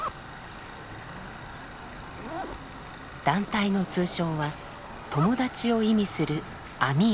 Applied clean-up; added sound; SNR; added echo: none; Zipper (clothing) + Tools; 12 dB; none.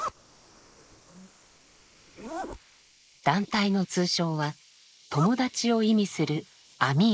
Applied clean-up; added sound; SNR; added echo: neural mask model Resemble Enhance denoiser.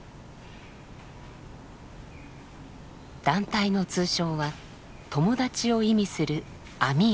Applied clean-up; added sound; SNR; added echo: none; none; none; none.